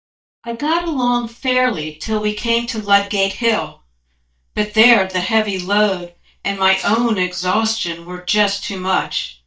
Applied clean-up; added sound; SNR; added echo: neural mask model DeepFilterNet 3.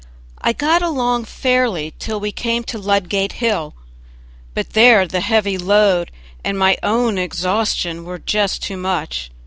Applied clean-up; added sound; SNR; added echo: none; none; none; none.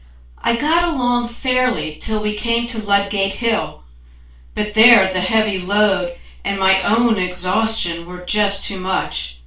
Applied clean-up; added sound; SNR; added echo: none; Fireworks; 15 dB; reverberation time 0.3 s.